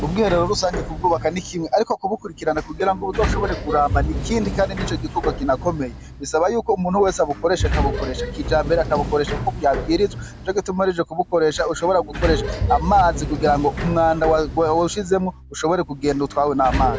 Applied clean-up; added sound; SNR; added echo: none; Sliding door + Bowed string instrument; 7 dB; none.